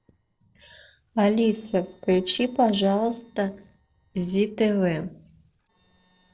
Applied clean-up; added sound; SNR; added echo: neural separator model SepFormer DNS4.